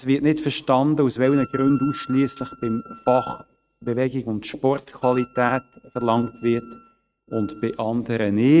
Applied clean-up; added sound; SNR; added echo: neural mask model RNNoise.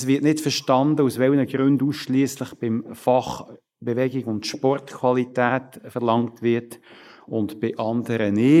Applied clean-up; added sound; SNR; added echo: neural mask model Resemble Enhance denoiser.